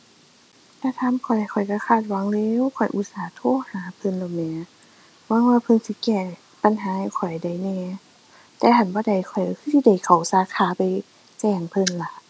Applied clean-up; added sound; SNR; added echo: none; none; none; none.